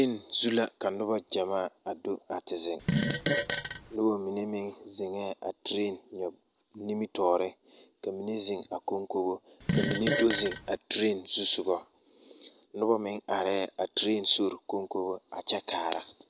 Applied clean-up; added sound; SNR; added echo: none; Fart; -1 dB; none.